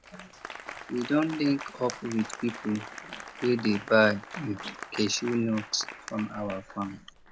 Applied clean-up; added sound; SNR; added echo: none; Applause; 13 dB; none.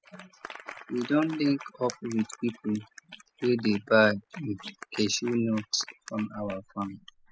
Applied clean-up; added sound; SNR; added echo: classical method spectral subtraction.